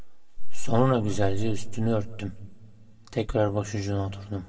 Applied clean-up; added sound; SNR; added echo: none; none; none; reverberation time 0.9 s.